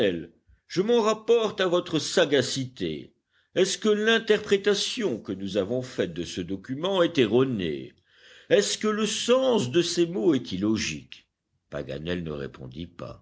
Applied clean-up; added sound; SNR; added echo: none; none; none; none.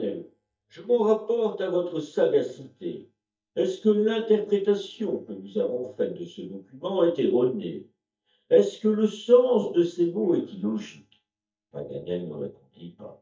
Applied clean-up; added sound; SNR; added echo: neural mask model DeepFilterNet 3.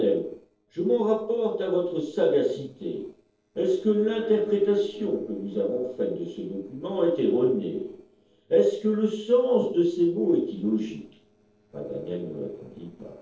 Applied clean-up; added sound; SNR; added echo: neural separator model SepFormer DNS4.